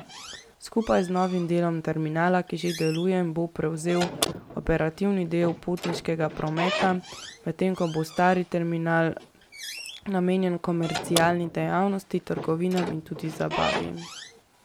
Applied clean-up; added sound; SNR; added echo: none; Squeak / Slam; 10 dB; none.